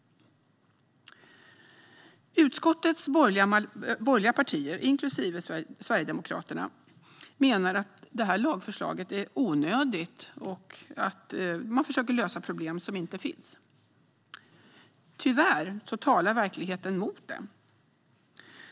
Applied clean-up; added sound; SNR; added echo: none; none; none; none.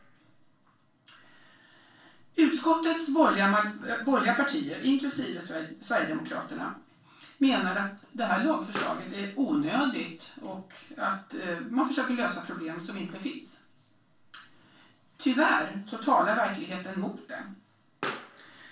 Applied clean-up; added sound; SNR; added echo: none; Explosion; 19 dB; reverberation time 0.3 s.